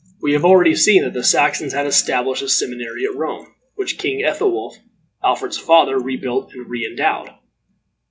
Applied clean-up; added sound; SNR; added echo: none; none; none; none.